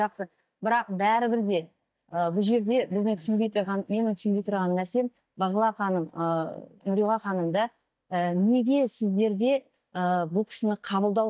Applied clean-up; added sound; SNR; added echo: neural mask model DeepFilterNet 3.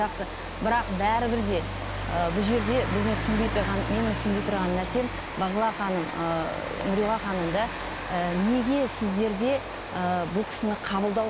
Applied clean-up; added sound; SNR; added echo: none; Rain; 5 dB; none.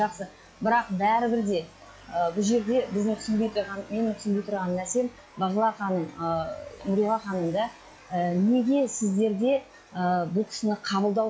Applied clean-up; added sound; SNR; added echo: classical method log-MMSE.